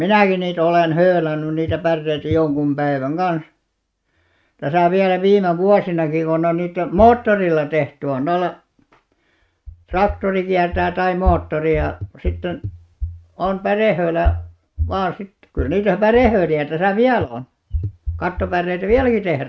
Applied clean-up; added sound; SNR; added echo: neural mask model RNNoise.